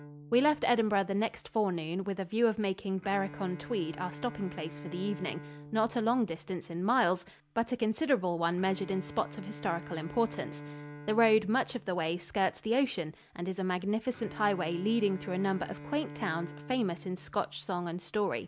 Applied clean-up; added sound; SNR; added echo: none; Bowed string instrument; 16 dB; none.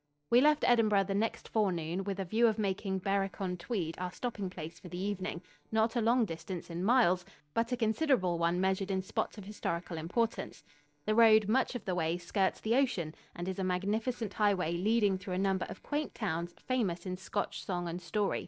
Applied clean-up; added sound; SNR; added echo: neural separator model SepFormer DNS4.